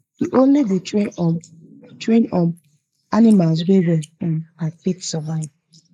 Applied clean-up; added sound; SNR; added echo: neural mask model Resemble Enhance denoiser.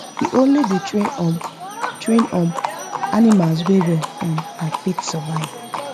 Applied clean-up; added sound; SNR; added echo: none; Livestock, farm animals, working animals; 8 dB; none.